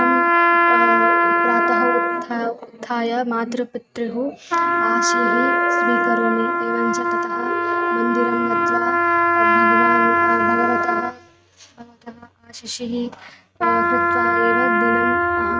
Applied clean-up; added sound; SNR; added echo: neural mask model RNNoise.